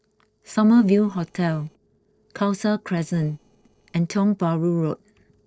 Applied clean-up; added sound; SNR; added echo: neural separator model SepFormer DNS4.